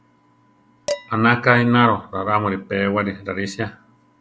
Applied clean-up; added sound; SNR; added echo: none; Dishes, pots, and pans; 14 dB; none.